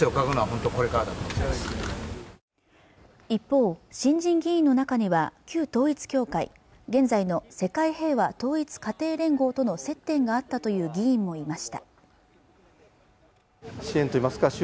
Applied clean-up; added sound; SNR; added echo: none; none; none; none.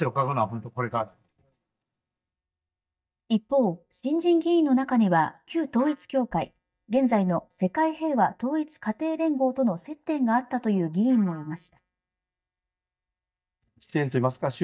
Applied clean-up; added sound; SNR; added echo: neural mask model DeepFilterNet 3.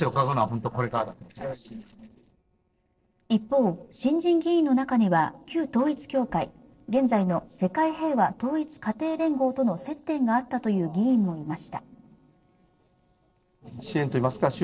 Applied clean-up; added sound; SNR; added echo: neural separator model SepFormer DNS4.